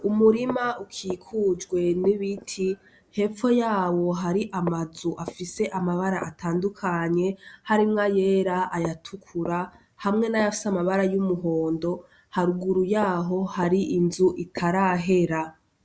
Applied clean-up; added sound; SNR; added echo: none; Walk, footsteps; 19 dB; none.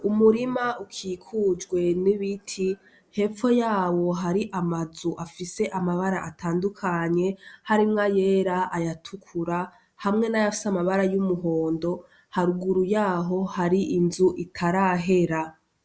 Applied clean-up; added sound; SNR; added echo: none; none; none; none.